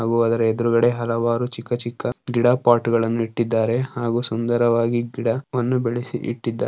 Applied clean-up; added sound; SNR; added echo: none; none; none; none.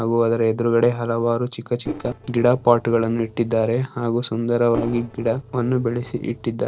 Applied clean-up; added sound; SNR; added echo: neural separator model SepFormer DNS4.